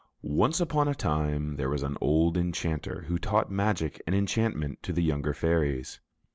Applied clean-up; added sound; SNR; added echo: none; none; none; none.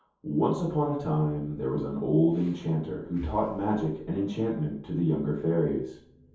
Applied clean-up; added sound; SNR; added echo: none; Breathing; 17 dB; reverberation time 0.6 s.